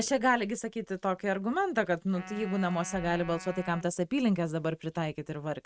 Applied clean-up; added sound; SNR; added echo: neural mask model RNNoise.